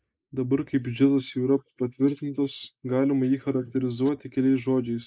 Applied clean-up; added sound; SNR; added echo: neural mask model Resemble Enhance denoiser.